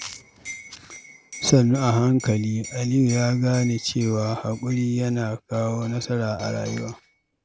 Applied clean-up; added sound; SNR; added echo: none; Liquid; 16 dB; none.